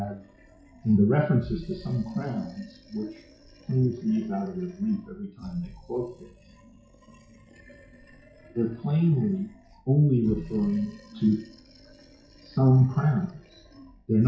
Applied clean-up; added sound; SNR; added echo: classical method WPE with log-MMSE.